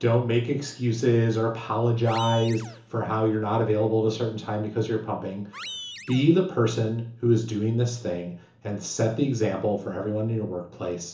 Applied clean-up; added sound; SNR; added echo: none; Animal; 17 dB; reverberation time 0.7 s.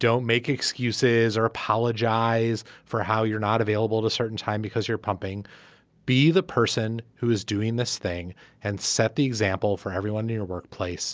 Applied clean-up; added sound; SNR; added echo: none; none; none; none.